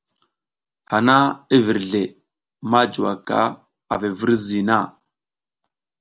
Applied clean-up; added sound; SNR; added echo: none; none; none; none.